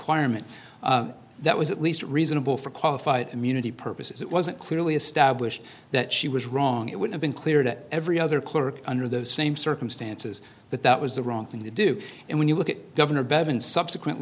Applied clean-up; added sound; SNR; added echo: none; none; none; none.